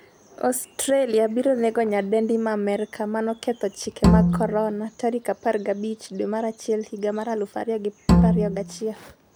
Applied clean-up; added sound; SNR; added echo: none; Bowed string instrument; -4 dB; none.